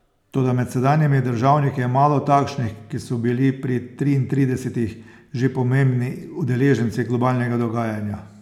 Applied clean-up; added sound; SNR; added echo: none; none; none; none.